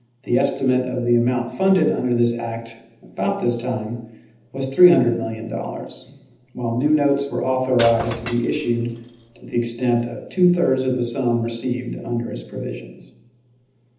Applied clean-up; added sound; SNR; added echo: none; Shatter / Crushing; 11 dB; reverberation time 0.8 s.